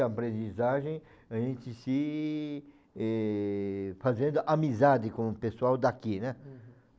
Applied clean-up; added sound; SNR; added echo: none; none; none; none.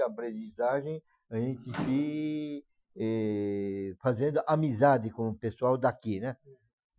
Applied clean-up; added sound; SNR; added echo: classical method Wiener filter.